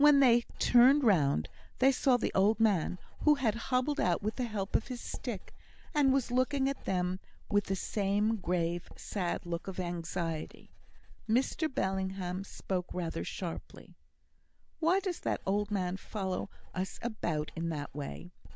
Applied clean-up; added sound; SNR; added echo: none; Writing; 12 dB; none.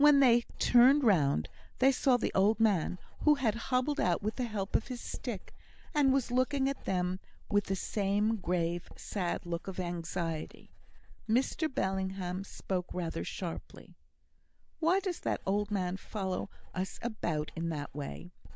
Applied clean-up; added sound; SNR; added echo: neural mask model Resemble Enhance denoiser.